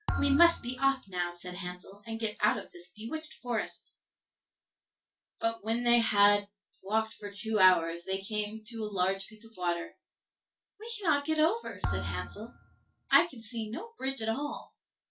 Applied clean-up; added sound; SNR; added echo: none; Thump, thud; 7 dB; reverberation time 0.2 s.